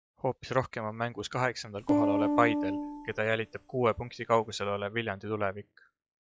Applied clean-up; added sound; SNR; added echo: classical method log-MMSE.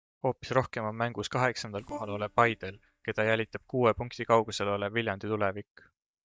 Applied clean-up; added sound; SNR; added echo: neural mask model DeepFilterNet 3.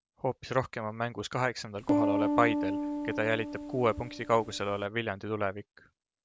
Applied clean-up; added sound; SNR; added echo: none; Piano; 0 dB; none.